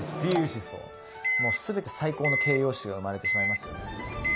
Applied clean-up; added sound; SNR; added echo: none; Microwave oven; 1 dB; none.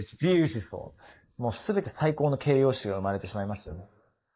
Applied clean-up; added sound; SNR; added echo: neural mask model Resemble Enhance denoiser.